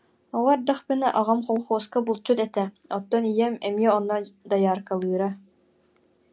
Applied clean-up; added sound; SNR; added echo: none; none; none; none.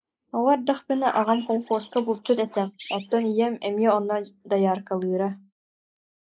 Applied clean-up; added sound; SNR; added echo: neural mask model Resemble Enhance denoiser.